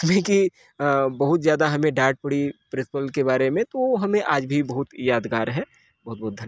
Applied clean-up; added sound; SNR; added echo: none; none; none; none.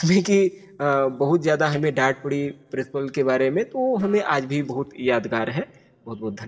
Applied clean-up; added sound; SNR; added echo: neural separator model SepFormer DNS4.